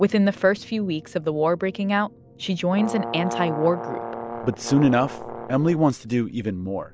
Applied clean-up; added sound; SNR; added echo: none; Brass instrument; 10 dB; none.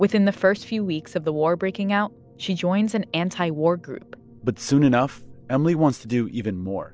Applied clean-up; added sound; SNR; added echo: none; none; none; none.